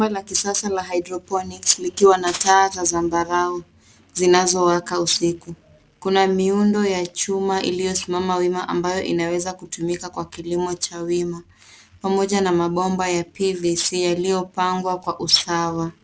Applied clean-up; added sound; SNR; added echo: none; none; none; none.